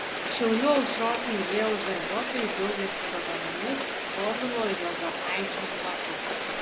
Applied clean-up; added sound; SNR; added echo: none; Rain; 1 dB; none.